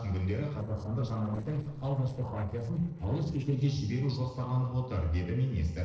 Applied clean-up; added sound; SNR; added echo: neural separator model SepFormer DNS4.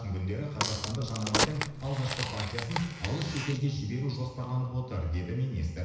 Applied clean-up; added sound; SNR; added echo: none; Crack; 2 dB; reverberation time 1.0 s.